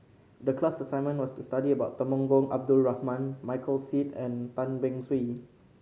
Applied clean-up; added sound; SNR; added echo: none; none; none; none.